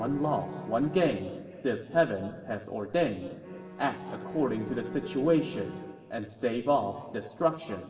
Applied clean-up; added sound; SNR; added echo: none; Bowed string instrument; 14 dB; reverberation time 2.4 s.